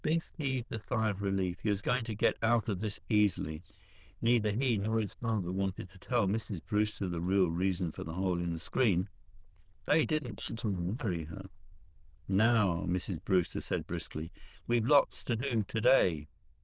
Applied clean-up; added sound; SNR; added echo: neural diffusion model UNIVERSE++.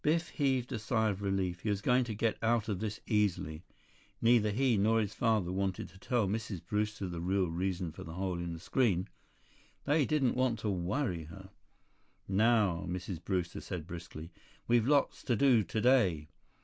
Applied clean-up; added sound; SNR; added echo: none; none; none; none.